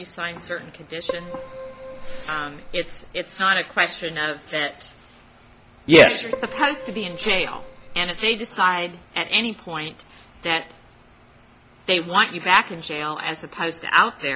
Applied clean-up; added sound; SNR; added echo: none; Keyboard (musical); 9 dB; none.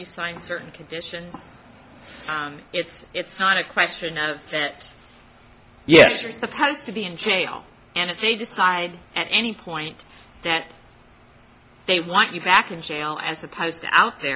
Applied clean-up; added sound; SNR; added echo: none; none; none; none.